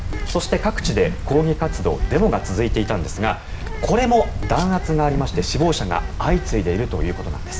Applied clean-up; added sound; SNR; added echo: none; Bird; 4 dB; none.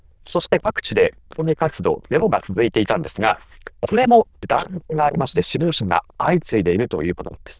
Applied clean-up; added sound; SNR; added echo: neural diffusion model UNIVERSE++.